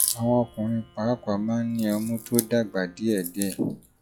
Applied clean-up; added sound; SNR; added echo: classical method log-MMSE.